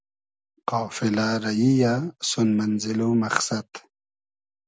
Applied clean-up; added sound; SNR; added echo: none; none; none; none.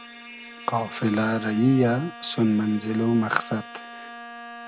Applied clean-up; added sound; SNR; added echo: none; Bowed string instrument; 16 dB; none.